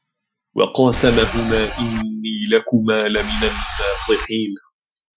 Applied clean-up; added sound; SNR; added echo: classical method Wiener filter.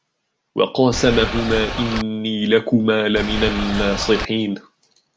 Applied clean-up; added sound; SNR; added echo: none; Boat, Water vehicle; 5 dB; none.